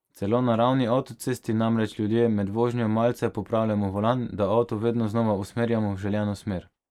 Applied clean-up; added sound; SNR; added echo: neural mask model Resemble Enhance denoiser.